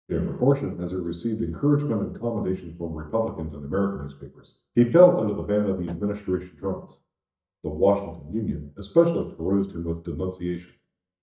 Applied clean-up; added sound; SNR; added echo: neural mask model DeepFilterNet 3.